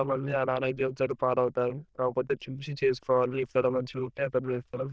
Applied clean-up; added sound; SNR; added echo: neural diffusion model UNIVERSE++.